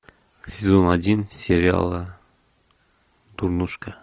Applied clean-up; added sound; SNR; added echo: none; none; none; none.